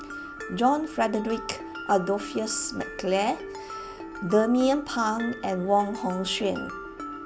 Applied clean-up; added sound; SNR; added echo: none; Mallet percussion; 11 dB; none.